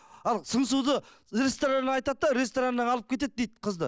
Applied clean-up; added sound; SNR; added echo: none; none; none; none.